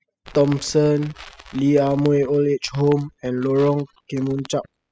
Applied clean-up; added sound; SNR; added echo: classical method spectral subtraction.